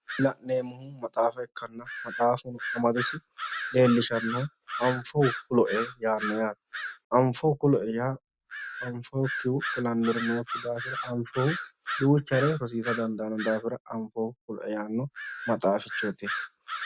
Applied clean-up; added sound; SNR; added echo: none; Bird vocalization, bird call, bird song; 9 dB; none.